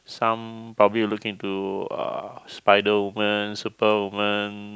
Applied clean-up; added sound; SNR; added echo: none; none; none; none.